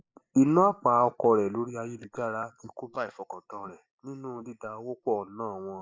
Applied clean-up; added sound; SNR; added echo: neural mask model Resemble Enhance denoiser.